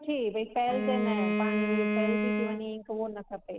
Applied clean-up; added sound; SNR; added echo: none; Bowed string instrument; -2 dB; none.